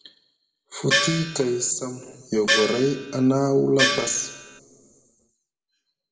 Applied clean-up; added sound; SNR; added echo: none; Gong; 0 dB; reverberation time 1.1 s.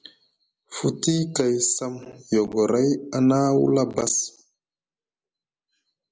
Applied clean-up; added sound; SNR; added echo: none; none; none; none.